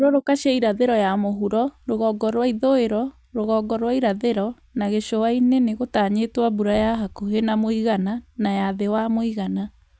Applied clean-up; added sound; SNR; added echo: none; none; none; none.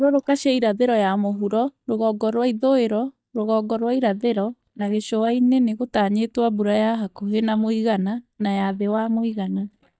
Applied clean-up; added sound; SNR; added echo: neural mask model DeepFilterNet 3.